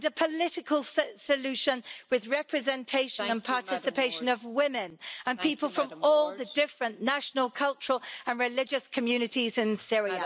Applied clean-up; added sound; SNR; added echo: none; none; none; none.